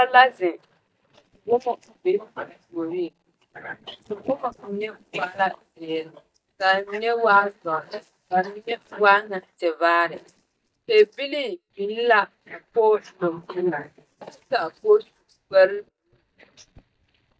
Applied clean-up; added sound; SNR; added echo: neural mask model DeepFilterNet 3.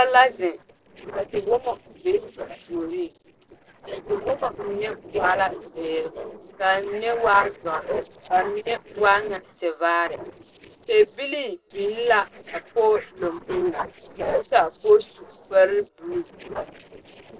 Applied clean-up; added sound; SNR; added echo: neural separator model SepFormer DNS4.